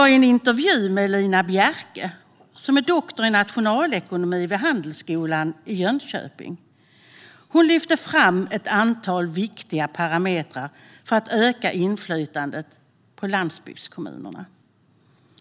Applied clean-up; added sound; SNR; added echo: none; none; none; none.